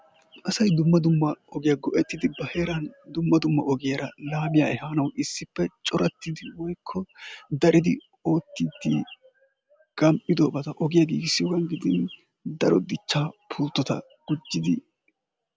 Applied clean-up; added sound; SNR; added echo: none; none; none; none.